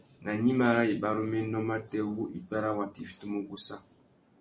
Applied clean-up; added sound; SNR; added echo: none; none; none; none.